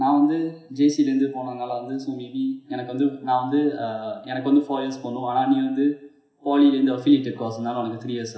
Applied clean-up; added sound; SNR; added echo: none; none; none; reverberation time 0.7 s.